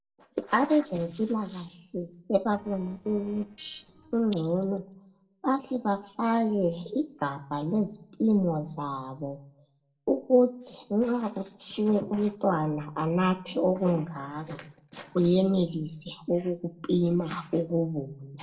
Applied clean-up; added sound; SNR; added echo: neural separator model SepFormer DNS4.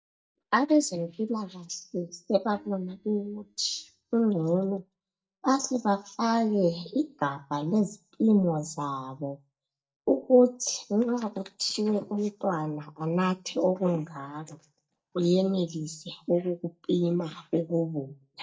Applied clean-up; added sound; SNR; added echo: neural mask model DeepFilterNet 3.